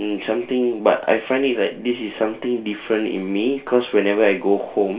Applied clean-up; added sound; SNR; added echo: none; none; none; reverberation time 0.3 s.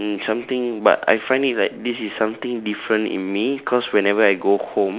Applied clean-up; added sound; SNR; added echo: none; none; none; none.